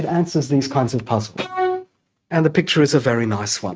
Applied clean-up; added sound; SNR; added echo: neural mask model RNNoise.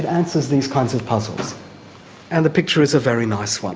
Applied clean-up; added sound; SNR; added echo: none; none; none; none.